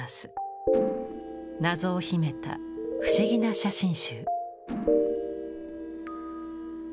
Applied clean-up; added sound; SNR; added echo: none; Mechanisms; 10 dB; none.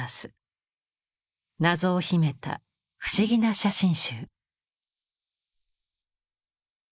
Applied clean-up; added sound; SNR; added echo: neural mask model Resemble Enhance denoiser.